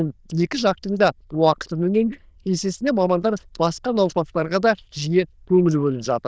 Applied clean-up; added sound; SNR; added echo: neural diffusion model UNIVERSE++.